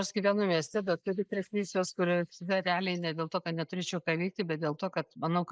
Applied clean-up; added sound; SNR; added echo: neural mask model Resemble Enhance denoiser.